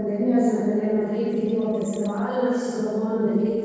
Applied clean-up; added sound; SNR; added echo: neural separator model SepFormer DNS4.